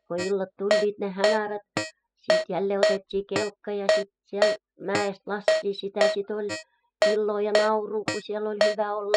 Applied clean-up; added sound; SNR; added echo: classical method spectral subtraction.